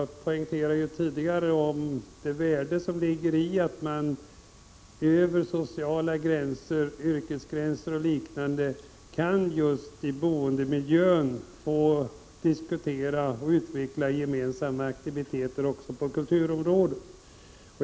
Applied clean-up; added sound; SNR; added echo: none; none; none; none.